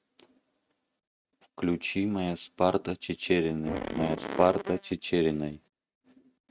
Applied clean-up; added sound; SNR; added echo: neural mask model RNNoise.